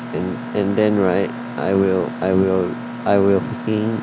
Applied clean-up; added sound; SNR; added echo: none; Mechanisms; 10 dB; none.